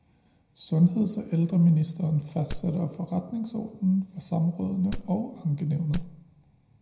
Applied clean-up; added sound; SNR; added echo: none; Wood; 11 dB; reverberation time 0.7 s.